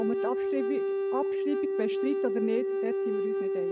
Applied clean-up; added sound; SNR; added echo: neural mask model RNNoise.